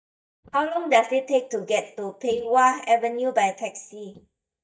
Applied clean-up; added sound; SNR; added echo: neural mask model DeepFilterNet 3.